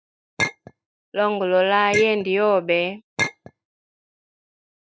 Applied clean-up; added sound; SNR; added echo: neural mask model Resemble Enhance denoiser.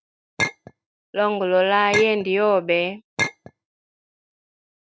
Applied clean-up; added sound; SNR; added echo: none; Chink, clink; 5 dB; none.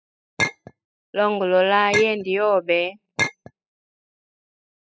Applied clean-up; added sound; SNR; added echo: classical method spectral subtraction.